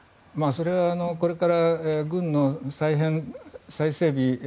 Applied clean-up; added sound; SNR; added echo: none; none; none; none.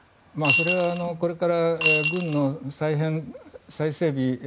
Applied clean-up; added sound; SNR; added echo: none; Coin (dropping) / Glass; 1 dB; none.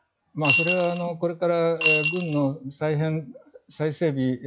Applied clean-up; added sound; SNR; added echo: classical method log-MMSE.